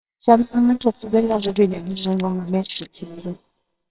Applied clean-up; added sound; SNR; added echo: neural separator model SepFormer WHAMR!.